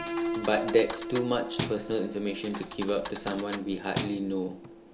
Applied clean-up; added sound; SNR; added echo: none; Thump, thud + Piano; 5 dB; none.